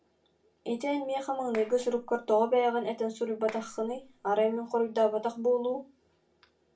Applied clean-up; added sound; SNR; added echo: none; Clapping; 19 dB; reverberation time 0.2 s.